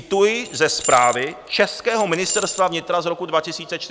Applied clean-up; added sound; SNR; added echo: none; Keys jangling; 11 dB; none.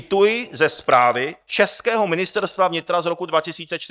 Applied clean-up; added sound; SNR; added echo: neural mask model DeepFilterNet 3.